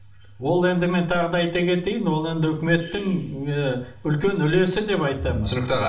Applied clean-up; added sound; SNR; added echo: none; none; none; reverberation time 0.4 s.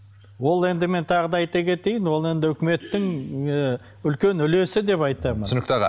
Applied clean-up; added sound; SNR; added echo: none; none; none; none.